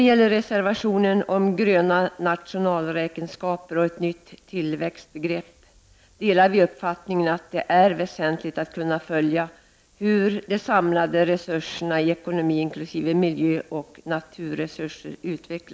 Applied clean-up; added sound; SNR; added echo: none; none; none; none.